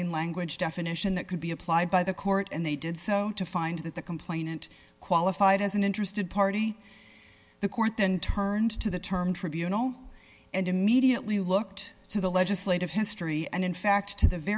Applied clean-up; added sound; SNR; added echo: none; none; none; none.